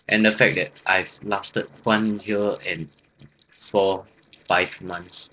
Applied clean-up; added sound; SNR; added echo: neural separator model SepFormer DNS4.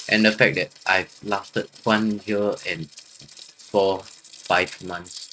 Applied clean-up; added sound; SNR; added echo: neural mask model RNNoise.